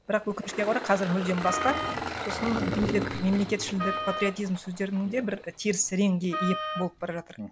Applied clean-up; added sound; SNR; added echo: none; Wind instrument, woodwind instrument + Engine; 6 dB; none.